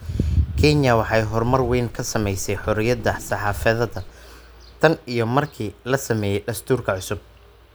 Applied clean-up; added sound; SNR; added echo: none; Walk, footsteps; 14 dB; none.